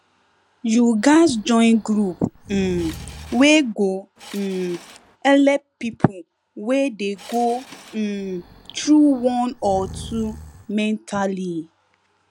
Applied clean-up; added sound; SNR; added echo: none; Subway, metro, underground / Engine + Breathing; 18 dB; none.